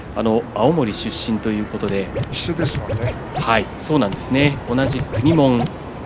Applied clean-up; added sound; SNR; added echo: none; Scratching (performance technique); 6 dB; none.